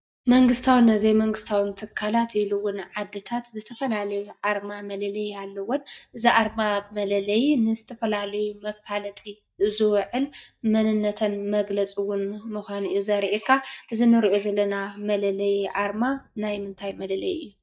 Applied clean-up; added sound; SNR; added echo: neural mask model DeepFilterNet 3.